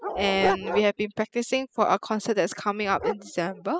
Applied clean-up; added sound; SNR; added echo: classical method spectral subtraction.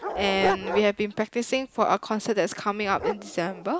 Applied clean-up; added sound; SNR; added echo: none; Dog; 7 dB; none.